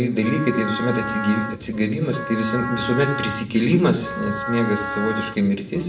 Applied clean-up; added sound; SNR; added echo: none; Wind instrument, woodwind instrument; 8 dB; reverberation time 0.5 s.